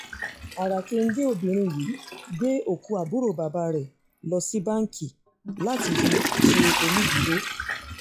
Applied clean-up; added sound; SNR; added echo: classical method log-MMSE.